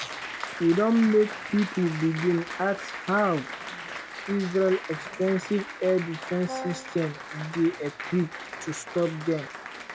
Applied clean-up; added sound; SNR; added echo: none; Applause + Brass instrument; 11 dB; none.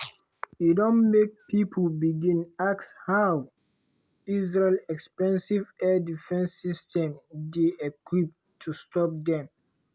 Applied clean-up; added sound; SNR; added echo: none; none; none; none.